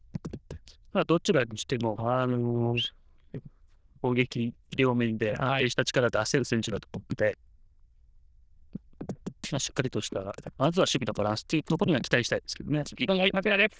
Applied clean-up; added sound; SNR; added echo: neural diffusion model UNIVERSE++.